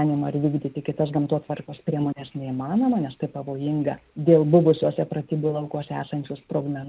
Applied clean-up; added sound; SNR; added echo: none; none; none; none.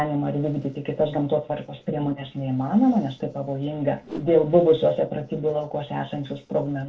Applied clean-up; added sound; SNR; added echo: neural separator model SepFormer DNS4.